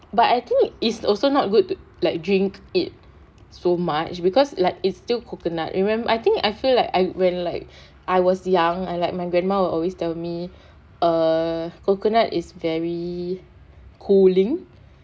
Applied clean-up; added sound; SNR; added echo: none; none; none; none.